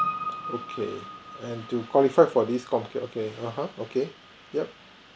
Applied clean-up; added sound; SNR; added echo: none; Piano; 11 dB; none.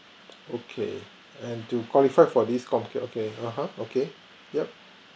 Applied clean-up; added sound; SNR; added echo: none; none; none; none.